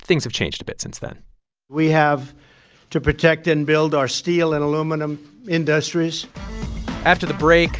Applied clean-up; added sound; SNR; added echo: none; none; none; none.